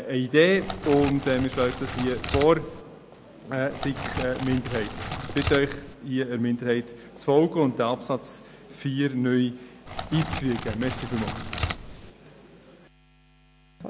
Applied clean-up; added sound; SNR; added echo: none; Crackle; 7 dB; none.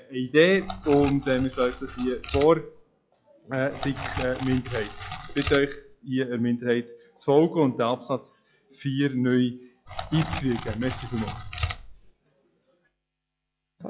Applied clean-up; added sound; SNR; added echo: classical method log-MMSE.